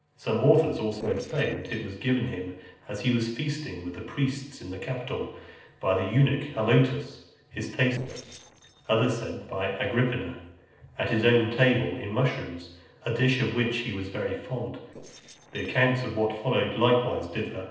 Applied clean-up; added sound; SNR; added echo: neural separator model SepFormer DNS4.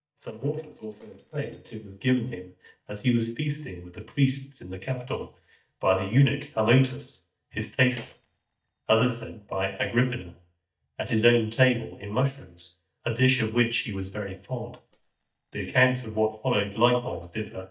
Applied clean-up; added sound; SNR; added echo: neural mask model DeepFilterNet 3.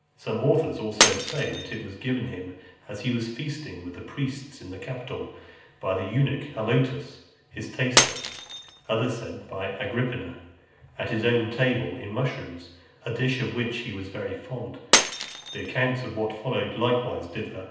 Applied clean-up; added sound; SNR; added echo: none; Shatter; 3 dB; reverberation time 0.9 s.